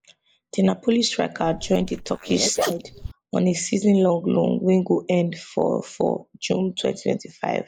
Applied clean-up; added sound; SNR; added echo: neural mask model Resemble Enhance denoiser.